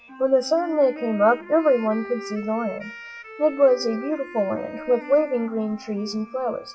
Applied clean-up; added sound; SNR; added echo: classical method WPE with log-MMSE.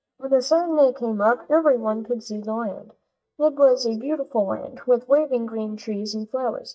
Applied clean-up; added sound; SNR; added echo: neural mask model DeepFilterNet 3.